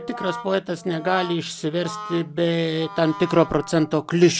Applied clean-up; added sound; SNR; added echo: none; Brass instrument; 15 dB; none.